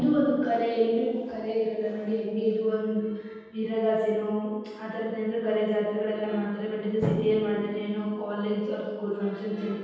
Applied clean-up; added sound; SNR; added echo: none; Drum; 13 dB; reverberation time 1.2 s.